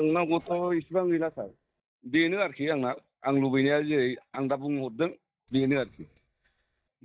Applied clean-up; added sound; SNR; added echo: neural mask model DeepFilterNet 3.